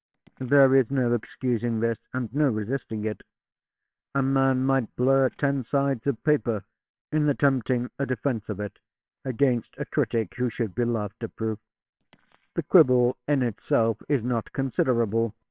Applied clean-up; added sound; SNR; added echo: neural separator model SepFormer WHAMR!.